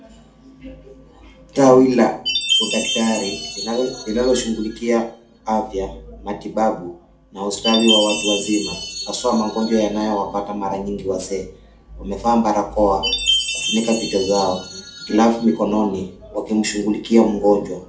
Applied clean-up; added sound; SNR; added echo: none; Chime; 8 dB; reverberation time 0.4 s.